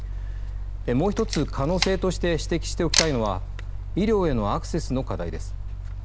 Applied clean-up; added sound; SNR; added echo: none; Mechanical fan + Camera; 3 dB; none.